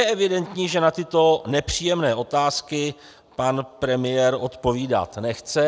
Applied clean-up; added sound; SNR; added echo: none; none; none; none.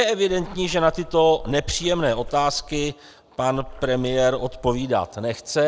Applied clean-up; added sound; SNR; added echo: none; Water / Splash, splatter; 13 dB; none.